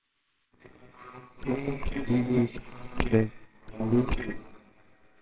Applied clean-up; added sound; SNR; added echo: neural separator model SepFormer WHAMR!.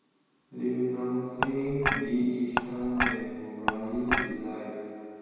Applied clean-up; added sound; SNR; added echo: none; Dishes, pots, and pans / Chink, clink; 1 dB; reverberation time 2.1 s.